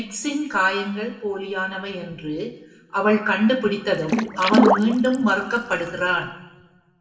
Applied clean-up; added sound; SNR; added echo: none; Water / Splash, splatter; 1 dB; reverberation time 0.8 s.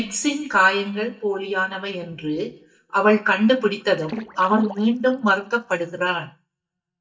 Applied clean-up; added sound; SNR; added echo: neural mask model DeepFilterNet 3.